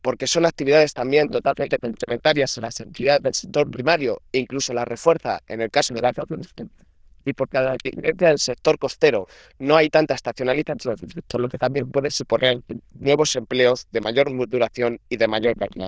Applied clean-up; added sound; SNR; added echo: neural diffusion model UNIVERSE++.